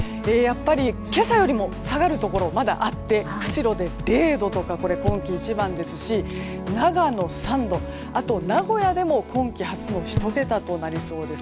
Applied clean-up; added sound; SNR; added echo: none; Chewing, mastication; 15 dB; none.